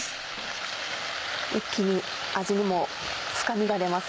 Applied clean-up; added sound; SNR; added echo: none; none; none; none.